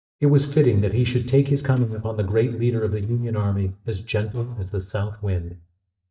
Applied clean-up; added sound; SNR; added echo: neural mask model DeepFilterNet 3.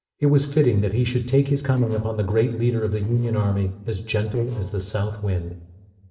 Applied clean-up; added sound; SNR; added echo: neural separator model SepFormer DNS4.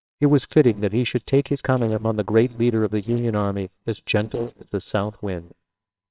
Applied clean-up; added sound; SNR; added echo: neural separator model SepFormer WHAMR!.